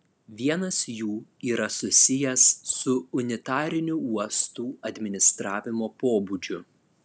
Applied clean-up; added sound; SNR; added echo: none; none; none; none.